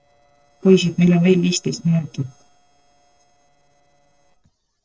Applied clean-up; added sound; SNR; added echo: neural separator model SepFormer DNS4.